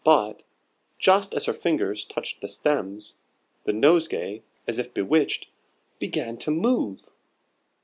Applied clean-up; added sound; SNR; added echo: none; none; none; none.